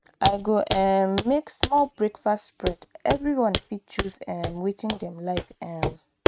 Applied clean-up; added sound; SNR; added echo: neural mask model RNNoise.